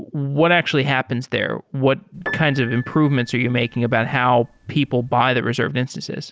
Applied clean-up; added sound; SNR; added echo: none; Piano; 16 dB; none.